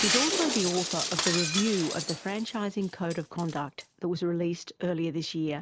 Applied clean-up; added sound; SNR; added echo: none; Shatter; 3 dB; none.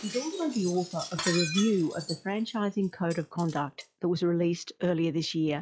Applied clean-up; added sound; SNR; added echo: classical method log-MMSE.